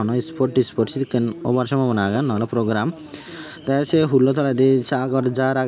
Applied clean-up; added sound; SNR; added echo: none; none; none; none.